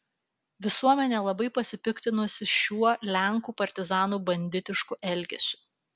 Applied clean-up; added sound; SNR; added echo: none; none; none; none.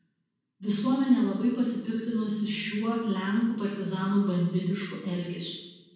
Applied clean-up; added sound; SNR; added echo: none; none; none; reverberation time 1.1 s.